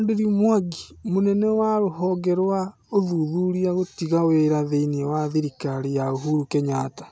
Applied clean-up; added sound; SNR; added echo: none; none; none; none.